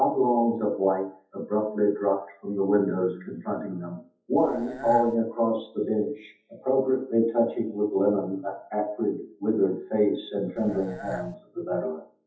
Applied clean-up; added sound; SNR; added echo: classical method WPE with log-MMSE.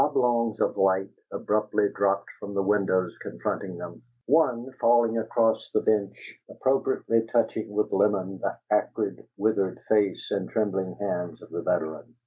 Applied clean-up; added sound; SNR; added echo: none; none; none; none.